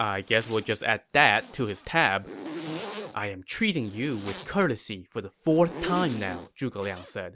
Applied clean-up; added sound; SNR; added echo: none; Zipper (clothing); 13 dB; none.